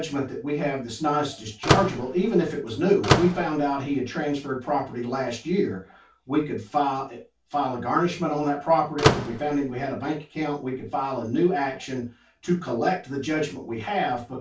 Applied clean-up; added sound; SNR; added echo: none; Slam / Microwave oven; 0 dB; reverberation time 0.2 s.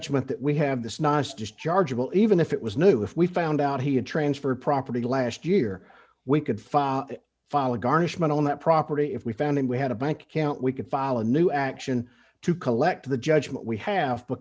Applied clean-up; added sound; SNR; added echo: none; none; none; none.